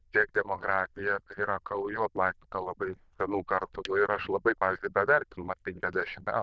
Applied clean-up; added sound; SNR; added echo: neural diffusion model UNIVERSE++.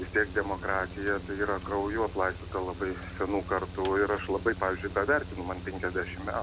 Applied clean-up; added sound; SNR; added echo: none; Mechanical fan; 10 dB; none.